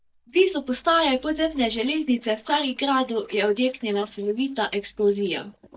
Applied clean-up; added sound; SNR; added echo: neural mask model DeepFilterNet 3.